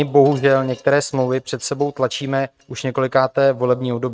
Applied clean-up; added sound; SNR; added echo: neural mask model RNNoise.